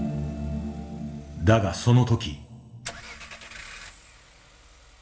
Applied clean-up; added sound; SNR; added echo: none; Engine / Car; 19 dB; reverberation time 2.0 s.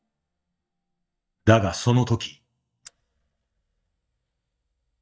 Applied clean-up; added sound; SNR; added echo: neural mask model DeepFilterNet 3.